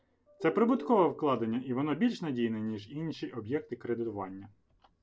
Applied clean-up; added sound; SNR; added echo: none; none; none; none.